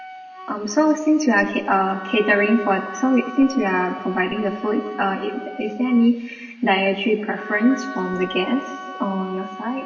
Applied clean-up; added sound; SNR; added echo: none; Wind instrument, woodwind instrument; 15 dB; reverberation time 1.4 s.